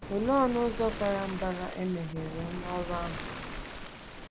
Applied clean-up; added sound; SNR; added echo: none; Waves, surf; 7 dB; none.